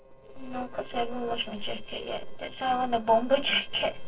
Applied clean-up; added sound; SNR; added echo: neural separator model SepFormer DNS4.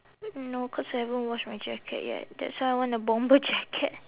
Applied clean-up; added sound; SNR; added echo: none; none; none; none.